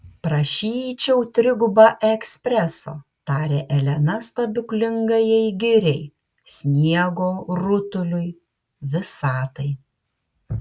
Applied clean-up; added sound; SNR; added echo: none; none; none; none.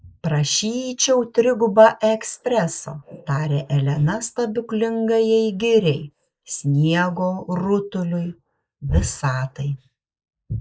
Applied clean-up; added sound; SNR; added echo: neural mask model Resemble Enhance denoiser.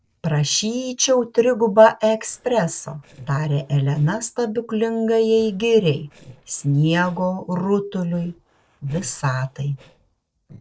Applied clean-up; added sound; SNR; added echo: neural separator model SepFormer DNS4.